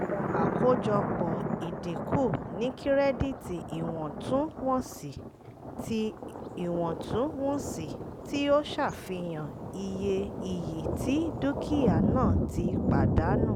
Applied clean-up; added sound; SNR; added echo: none; Thunder; 1 dB; none.